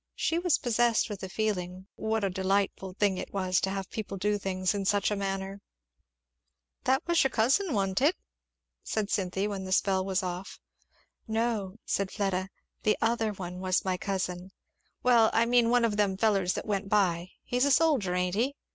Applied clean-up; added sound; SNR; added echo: none; none; none; none.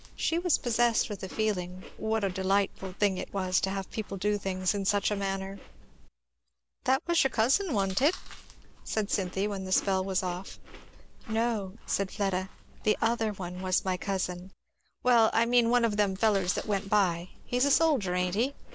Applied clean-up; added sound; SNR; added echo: none; Chewing, mastication; 14 dB; none.